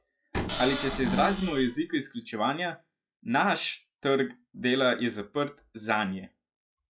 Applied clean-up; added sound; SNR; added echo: classical method log-MMSE.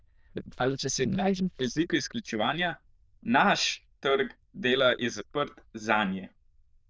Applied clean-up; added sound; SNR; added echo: neural diffusion model UNIVERSE++.